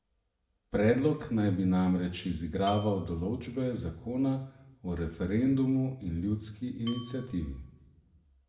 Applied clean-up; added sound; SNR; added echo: none; Dishes, pots, and pans / Glass / Bell; 16 dB; reverberation time 0.7 s.